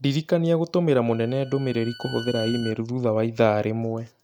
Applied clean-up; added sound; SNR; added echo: neural mask model RNNoise.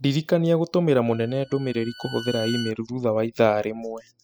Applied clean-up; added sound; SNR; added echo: classical method spectral subtraction.